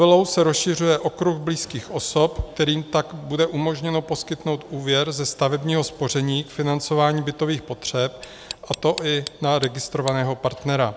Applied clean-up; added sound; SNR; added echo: none; Tick; 16 dB; none.